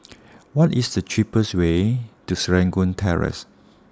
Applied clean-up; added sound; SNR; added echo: none; none; none; none.